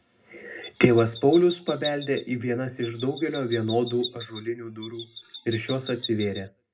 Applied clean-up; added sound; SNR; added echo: none; Chirp, tweet; 8 dB; reverberation time 0.2 s.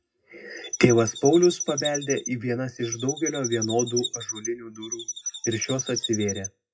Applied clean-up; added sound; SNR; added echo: classical method WPE with log-MMSE.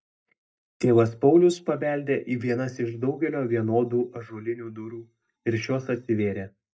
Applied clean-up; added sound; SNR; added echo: neural mask model DeepFilterNet 3.